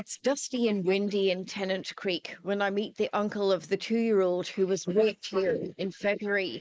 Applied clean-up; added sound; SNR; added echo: neural mask model Resemble Enhance denoiser.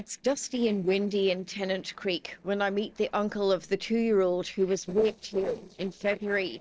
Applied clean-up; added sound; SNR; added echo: neural separator model SepFormer DNS4.